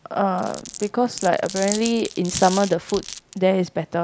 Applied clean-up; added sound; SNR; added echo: none; Glass; 12 dB; none.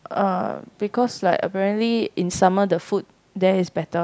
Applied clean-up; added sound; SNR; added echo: none; none; none; none.